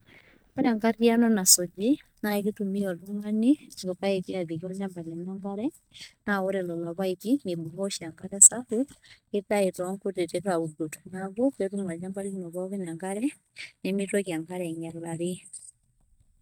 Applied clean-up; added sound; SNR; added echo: neural mask model DeepFilterNet 3.